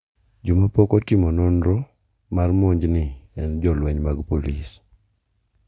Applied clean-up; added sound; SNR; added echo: none; none; none; none.